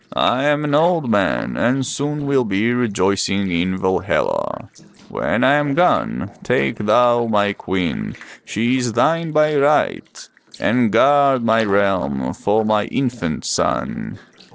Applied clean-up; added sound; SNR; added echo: neural separator model SepFormer DNS4.